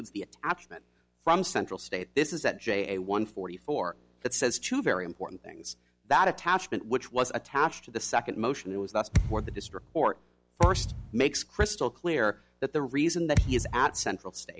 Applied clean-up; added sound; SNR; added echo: none; Thump, thud; 1 dB; none.